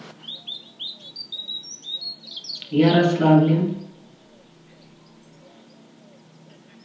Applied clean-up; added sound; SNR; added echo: none; Bird vocalization, bird call, bird song; 14 dB; reverberation time 1.0 s.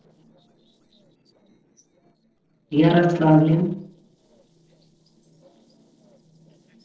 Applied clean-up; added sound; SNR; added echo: neural separator model SepFormer DNS4.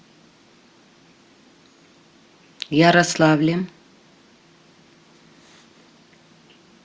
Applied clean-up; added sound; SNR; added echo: none; none; none; none.